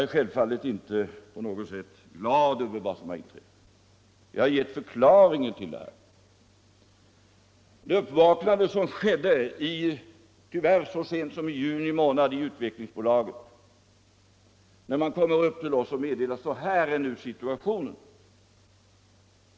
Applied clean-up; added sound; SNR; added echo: none; none; none; none.